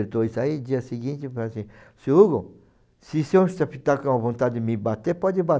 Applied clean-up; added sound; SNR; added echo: none; none; none; none.